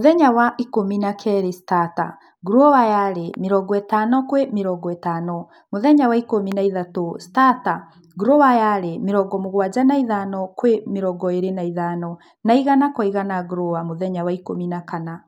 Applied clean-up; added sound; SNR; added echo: none; none; none; none.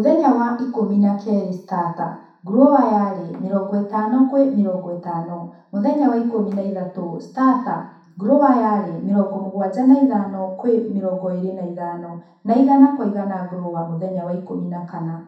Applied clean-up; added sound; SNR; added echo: none; none; none; reverberation time 0.7 s.